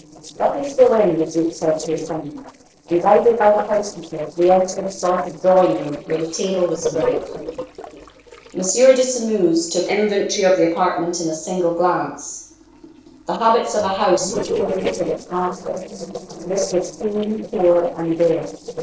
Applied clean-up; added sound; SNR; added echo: neural separator model SepFormer DNS4.